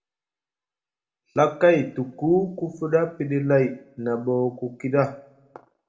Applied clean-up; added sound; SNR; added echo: none; none; none; reverberation time 0.4 s.